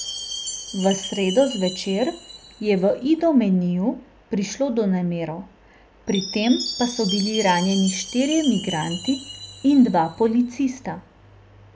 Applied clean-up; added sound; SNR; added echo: none; Chime; 12 dB; none.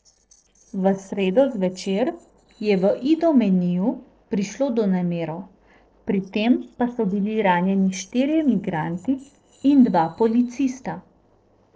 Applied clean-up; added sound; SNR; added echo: neural separator model SepFormer DNS4.